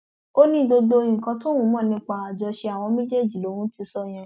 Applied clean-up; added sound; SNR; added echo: none; none; none; none.